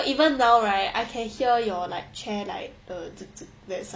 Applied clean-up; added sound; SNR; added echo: none; none; none; none.